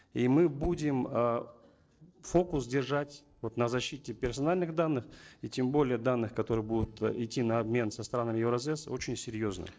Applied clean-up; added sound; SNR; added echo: neural separator model SepFormer DNS4.